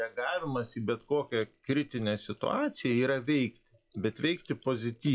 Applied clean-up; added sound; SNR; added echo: classical method log-MMSE.